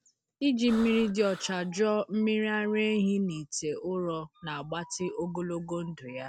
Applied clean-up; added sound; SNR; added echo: none; Breathing; 15 dB; none.